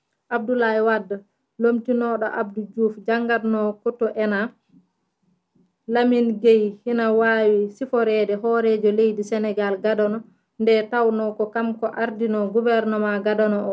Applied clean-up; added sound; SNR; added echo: none; none; none; none.